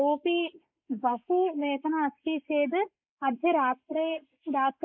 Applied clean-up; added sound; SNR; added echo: neural mask model Resemble Enhance denoiser.